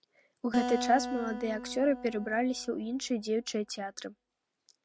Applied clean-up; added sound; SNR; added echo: none; Acoustic guitar; 8 dB; none.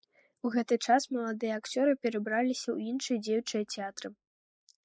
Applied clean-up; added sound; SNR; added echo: neural mask model Resemble Enhance denoiser.